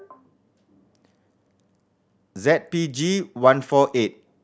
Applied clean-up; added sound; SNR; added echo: none; none; none; none.